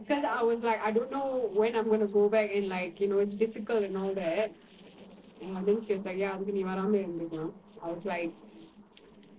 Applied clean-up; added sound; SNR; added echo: neural separator model SepFormer DNS4.